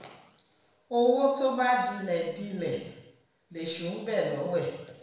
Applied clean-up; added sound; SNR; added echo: none; none; none; reverberation time 0.9 s.